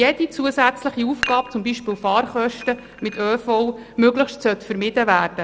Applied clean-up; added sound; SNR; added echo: none; Dishes, pots, and pans; 14 dB; none.